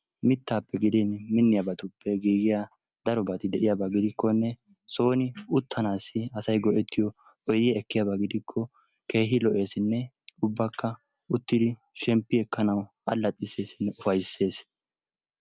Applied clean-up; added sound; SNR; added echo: none; none; none; none.